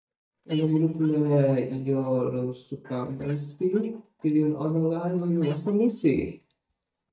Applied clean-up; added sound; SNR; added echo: neural mask model DeepFilterNet 3.